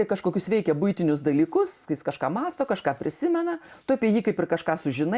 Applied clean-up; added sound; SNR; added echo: none; none; none; none.